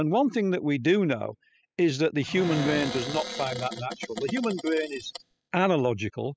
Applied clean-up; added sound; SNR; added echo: classical method spectral subtraction.